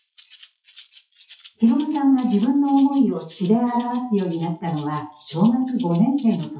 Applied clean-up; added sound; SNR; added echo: classical method WPE with log-MMSE.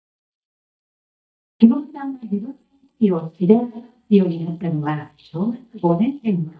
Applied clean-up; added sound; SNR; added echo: neural mask model DeepFilterNet 3.